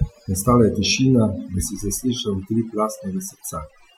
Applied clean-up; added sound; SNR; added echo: classical method Wiener filter.